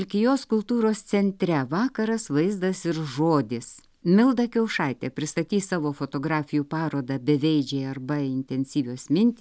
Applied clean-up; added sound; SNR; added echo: none; none; none; none.